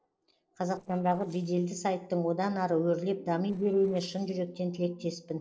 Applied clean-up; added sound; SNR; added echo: neural separator model SepFormer DNS4.